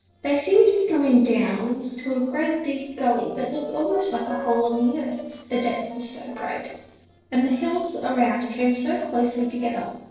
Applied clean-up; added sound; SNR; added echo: neural separator model SepFormer DNS4.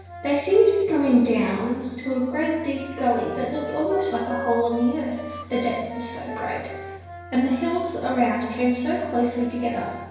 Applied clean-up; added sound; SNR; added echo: none; Wind instrument, woodwind instrument; 15 dB; reverberation time 1.0 s.